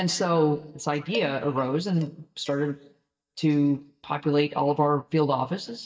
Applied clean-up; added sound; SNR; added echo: neural mask model DeepFilterNet 3.